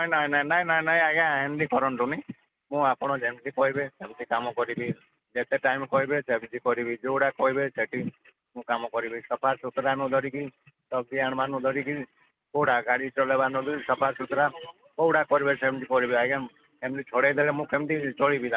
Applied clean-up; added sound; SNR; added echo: none; none; none; none.